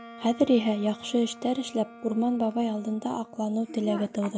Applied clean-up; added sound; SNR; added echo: none; Wind instrument, woodwind instrument; 20 dB; none.